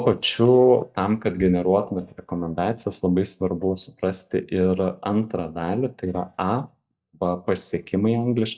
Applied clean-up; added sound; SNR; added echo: neural mask model DeepFilterNet 3.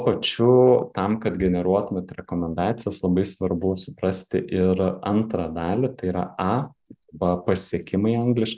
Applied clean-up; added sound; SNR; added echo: none; none; none; none.